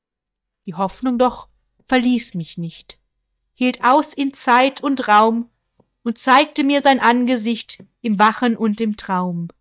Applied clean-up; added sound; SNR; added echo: neural mask model DeepFilterNet 3.